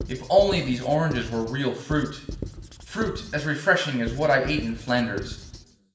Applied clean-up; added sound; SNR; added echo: none; Writing; 12 dB; reverberation time 0.9 s.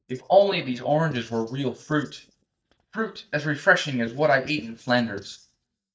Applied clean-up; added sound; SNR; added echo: neural mask model DeepFilterNet 3.